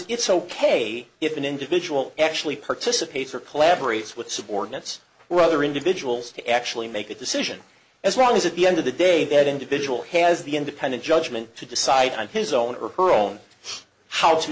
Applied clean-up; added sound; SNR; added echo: none; none; none; none.